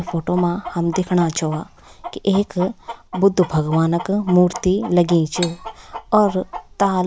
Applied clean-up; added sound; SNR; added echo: none; Cutlery, silverware + Chicken, rooster; 15 dB; none.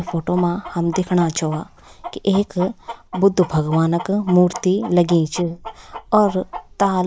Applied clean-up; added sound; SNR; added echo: neural mask model Resemble Enhance denoiser.